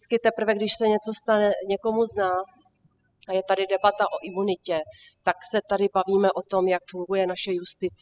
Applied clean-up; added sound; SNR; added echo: classical method spectral subtraction.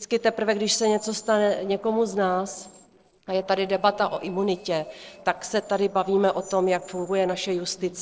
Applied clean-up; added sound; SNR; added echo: neural separator model SepFormer DNS4.